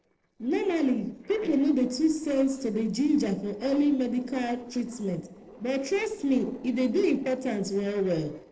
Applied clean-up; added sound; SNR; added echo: neural separator model SepFormer DNS4.